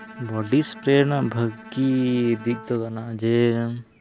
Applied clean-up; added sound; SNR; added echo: none; Bowed string instrument; 19 dB; none.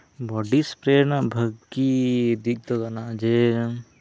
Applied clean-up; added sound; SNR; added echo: none; none; none; none.